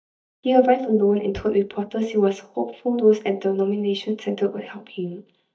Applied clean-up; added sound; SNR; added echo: neural mask model DeepFilterNet 3.